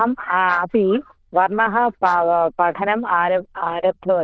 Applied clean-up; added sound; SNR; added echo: neural diffusion model UNIVERSE++.